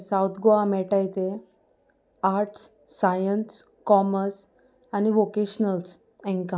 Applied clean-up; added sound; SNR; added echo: none; none; none; none.